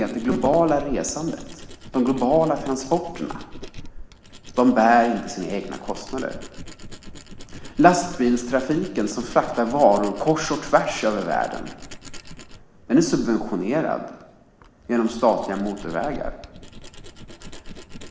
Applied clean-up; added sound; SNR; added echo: none; Tools; 15 dB; reverberation time 1.0 s.